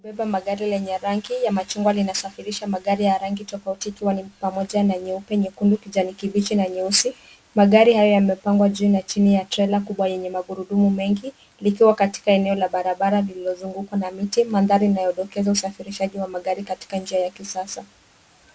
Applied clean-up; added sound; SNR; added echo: none; none; none; none.